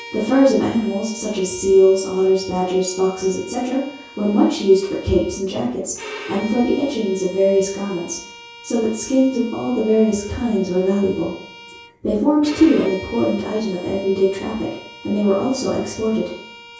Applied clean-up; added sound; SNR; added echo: none; Bowed string instrument; 19 dB; reverberation time 0.6 s.